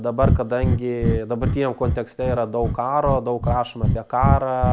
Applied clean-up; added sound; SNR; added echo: none; Breathing; 0 dB; none.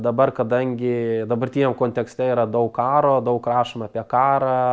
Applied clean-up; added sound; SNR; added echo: none; none; none; none.